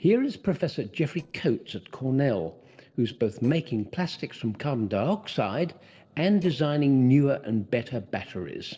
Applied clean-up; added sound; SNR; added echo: neural separator model SepFormer DNS4.